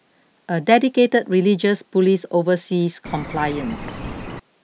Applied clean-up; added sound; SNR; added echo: none; Bird; 11 dB; none.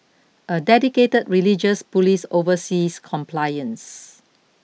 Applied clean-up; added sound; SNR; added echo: none; none; none; none.